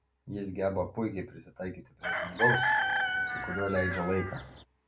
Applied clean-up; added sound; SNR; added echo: none; Chicken, rooster; -4 dB; none.